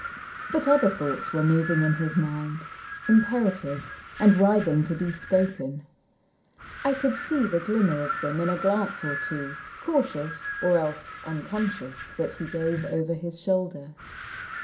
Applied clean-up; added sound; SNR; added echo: none; Wind; 11 dB; reverberation time 0.3 s.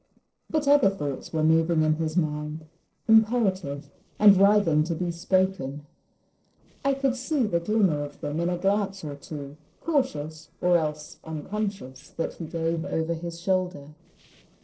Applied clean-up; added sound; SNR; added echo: neural separator model SepFormer DNS4.